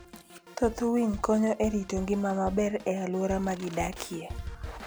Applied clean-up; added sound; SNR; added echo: none; Drum kit; 13 dB; none.